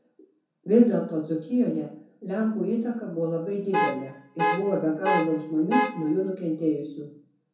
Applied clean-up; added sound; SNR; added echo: none; Alarm / Car; 2 dB; reverberation time 0.5 s.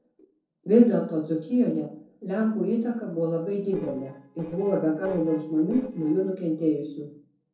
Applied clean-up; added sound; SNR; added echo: neural separator model SepFormer DNS4.